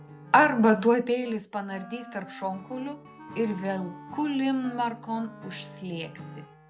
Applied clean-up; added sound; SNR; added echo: none; Wind instrument, woodwind instrument + Acoustic guitar / Strum; 17 dB; none.